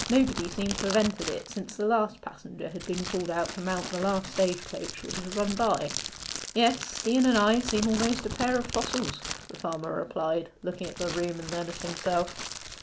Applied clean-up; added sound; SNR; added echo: none; Crackle; 9 dB; none.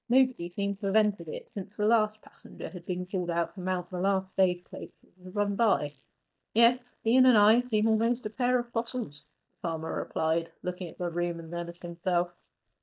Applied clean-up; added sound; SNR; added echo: neural mask model DeepFilterNet 3.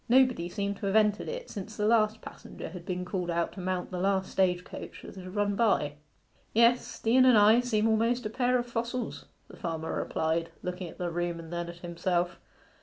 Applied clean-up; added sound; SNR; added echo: none; none; none; none.